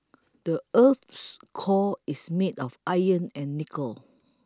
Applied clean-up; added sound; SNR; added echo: none; none; none; none.